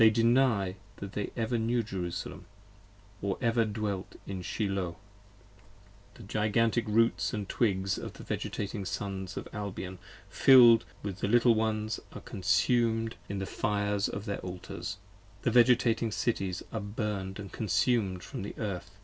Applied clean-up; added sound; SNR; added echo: none; none; none; none.